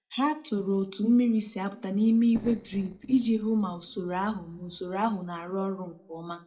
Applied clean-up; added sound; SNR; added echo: neural separator model SepFormer DNS4.